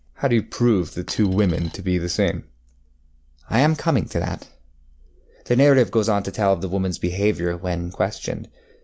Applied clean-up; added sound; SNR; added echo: none; Coin (dropping); 20 dB; none.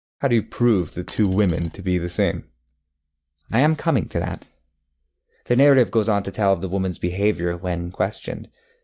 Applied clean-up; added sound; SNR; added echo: neural mask model DeepFilterNet 3.